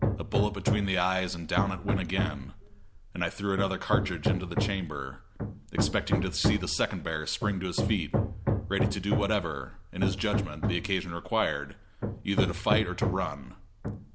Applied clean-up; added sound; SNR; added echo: none; Hammer; 0 dB; none.